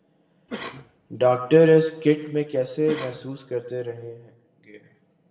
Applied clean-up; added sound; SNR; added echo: none; Cough; 17 dB; reverberation time 0.9 s.